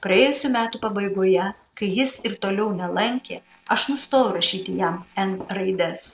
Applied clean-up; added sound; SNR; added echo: neural separator model SepFormer DNS4.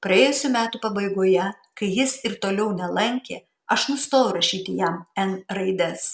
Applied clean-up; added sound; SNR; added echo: none; none; none; none.